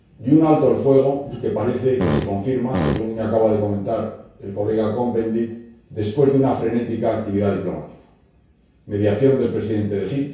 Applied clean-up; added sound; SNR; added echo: none; Fart; 3 dB; reverberation time 0.6 s.